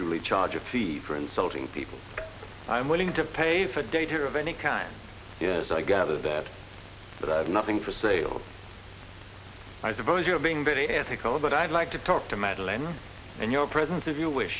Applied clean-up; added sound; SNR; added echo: none; none; none; none.